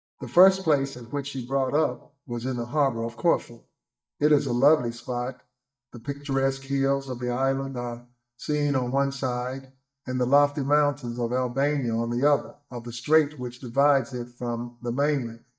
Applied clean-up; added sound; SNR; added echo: neural mask model DeepFilterNet 3.